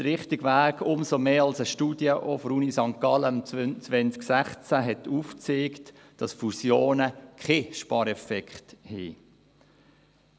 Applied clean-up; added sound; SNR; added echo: none; none; none; none.